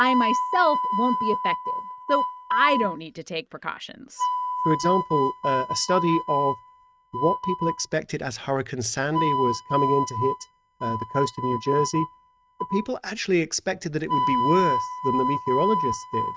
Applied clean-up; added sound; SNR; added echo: neural mask model RNNoise.